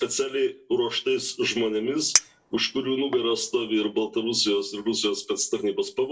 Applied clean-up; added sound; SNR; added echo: none; Chink, clink; 7 dB; reverberation time 0.2 s.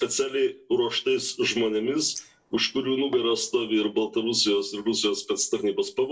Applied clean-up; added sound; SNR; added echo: neural separator model SepFormer DNS4.